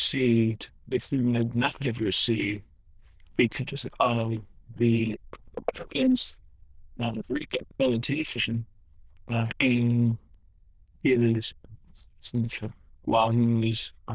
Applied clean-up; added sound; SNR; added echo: neural diffusion model UNIVERSE++.